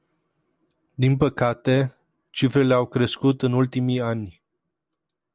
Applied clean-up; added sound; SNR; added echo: none; none; none; none.